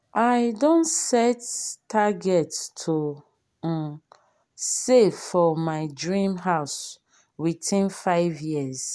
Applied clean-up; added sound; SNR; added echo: none; none; none; none.